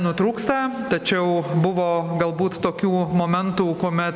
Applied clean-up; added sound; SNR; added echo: none; none; none; none.